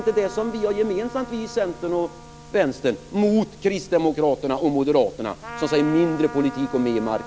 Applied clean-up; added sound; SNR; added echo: none; Trumpet; 17 dB; none.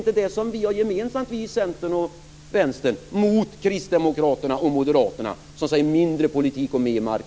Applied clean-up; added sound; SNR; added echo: none; none; none; none.